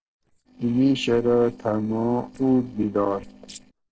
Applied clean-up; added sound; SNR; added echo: neural separator model SepFormer DNS4.